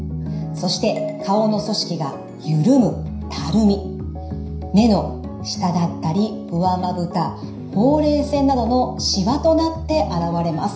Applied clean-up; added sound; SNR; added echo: none; none; none; reverberation time 0.5 s.